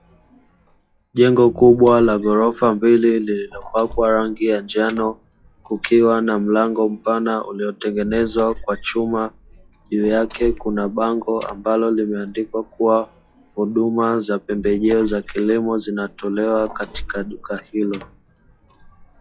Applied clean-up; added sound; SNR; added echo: classical method log-MMSE.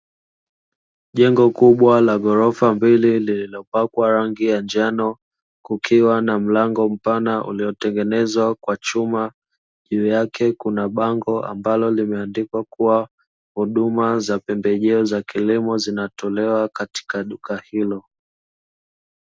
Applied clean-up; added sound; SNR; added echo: none; none; none; none.